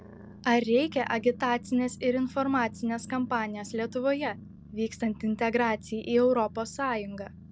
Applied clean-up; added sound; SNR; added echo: none; Growling; 17 dB; none.